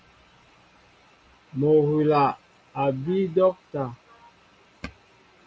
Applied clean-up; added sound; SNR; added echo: none; none; none; none.